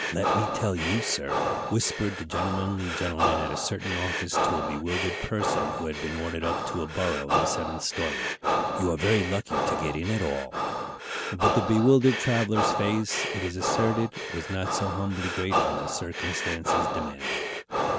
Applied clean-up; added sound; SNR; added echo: none; Breathing; 0 dB; none.